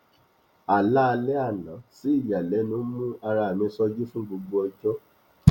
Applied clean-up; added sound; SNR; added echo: none; none; none; none.